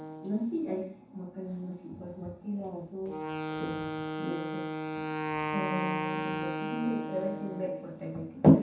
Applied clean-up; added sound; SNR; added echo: none; Wind instrument, woodwind instrument; 5 dB; reverberation time 0.7 s.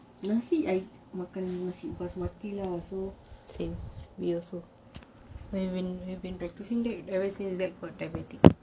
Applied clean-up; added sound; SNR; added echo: none; none; none; none.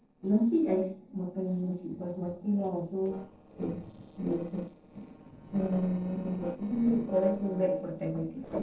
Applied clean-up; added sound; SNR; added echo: neural separator model SepFormer DNS4.